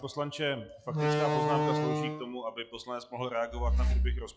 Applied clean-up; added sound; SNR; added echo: classical method log-MMSE.